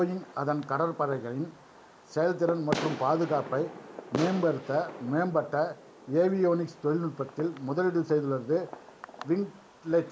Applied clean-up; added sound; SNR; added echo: none; Fireworks; 13 dB; none.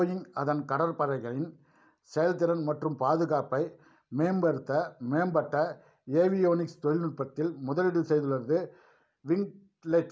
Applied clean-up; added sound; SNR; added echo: none; none; none; none.